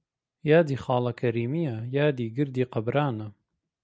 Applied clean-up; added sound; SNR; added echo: none; none; none; none.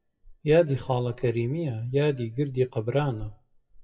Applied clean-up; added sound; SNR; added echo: classical method WPE with log-MMSE.